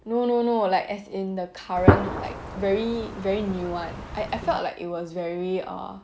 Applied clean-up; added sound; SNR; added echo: none; Gunshot, gunfire; -1 dB; none.